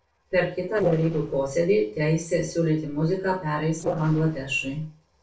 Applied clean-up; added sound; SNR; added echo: neural separator model SepFormer DNS4.